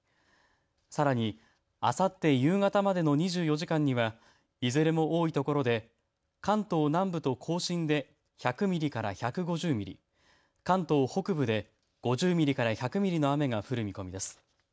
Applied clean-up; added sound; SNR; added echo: none; none; none; none.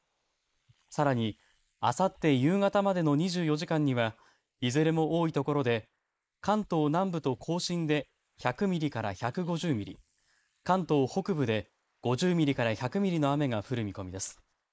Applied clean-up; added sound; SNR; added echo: neural mask model Resemble Enhance denoiser.